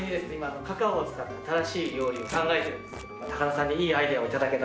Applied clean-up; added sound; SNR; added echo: none; Wind instrument, woodwind instrument + Tearing; 18 dB; none.